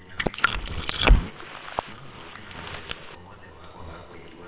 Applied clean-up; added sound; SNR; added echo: neural separator model SepFormer WHAMR!.